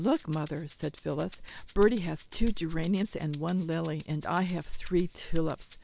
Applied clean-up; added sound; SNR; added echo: none; Rattle (instrument); 11 dB; none.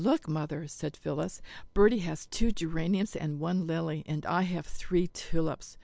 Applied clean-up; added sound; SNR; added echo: none; none; none; none.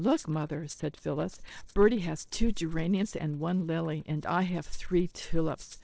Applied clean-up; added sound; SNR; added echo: neural separator model SepFormer DNS4.